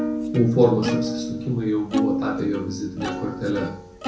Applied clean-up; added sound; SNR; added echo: none; Plucked string instrument; 4 dB; reverberation time 0.5 s.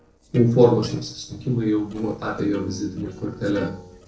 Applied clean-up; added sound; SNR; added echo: neural separator model SepFormer DNS4.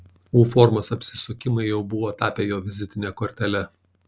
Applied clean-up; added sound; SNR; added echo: none; none; none; none.